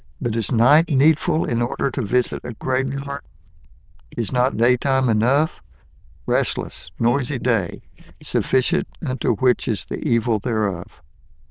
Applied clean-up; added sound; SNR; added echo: neural diffusion model UNIVERSE++.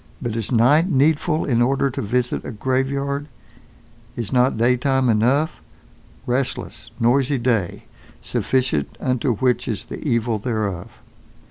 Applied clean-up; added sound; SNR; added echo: none; none; none; none.